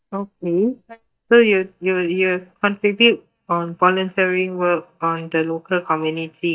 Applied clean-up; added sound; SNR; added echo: neural mask model DeepFilterNet 3.